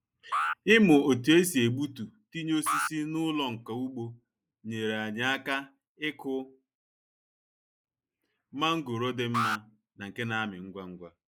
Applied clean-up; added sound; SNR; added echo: neural mask model Resemble Enhance denoiser.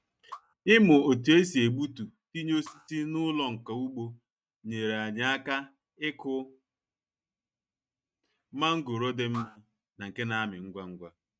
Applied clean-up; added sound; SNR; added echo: neural mask model RNNoise.